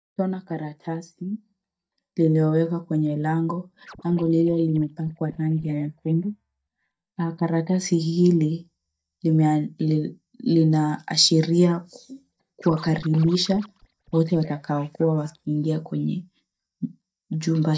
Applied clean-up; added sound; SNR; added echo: neural mask model DeepFilterNet 3.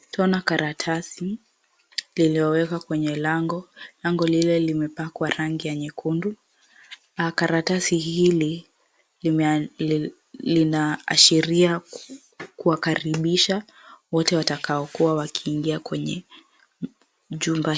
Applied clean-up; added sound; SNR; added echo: none; none; none; none.